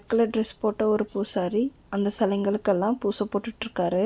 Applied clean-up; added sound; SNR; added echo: none; none; none; none.